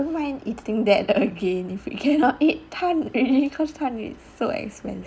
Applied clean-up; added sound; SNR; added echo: none; none; none; none.